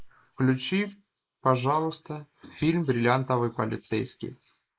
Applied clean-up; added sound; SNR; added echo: neural mask model Resemble Enhance denoiser.